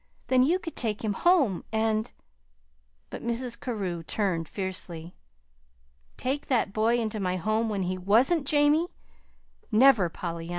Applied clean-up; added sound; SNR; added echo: none; none; none; none.